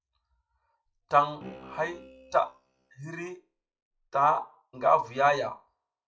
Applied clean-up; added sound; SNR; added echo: classical method WPE with log-MMSE.